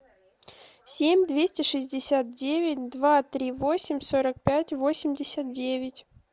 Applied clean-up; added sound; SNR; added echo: none; none; none; none.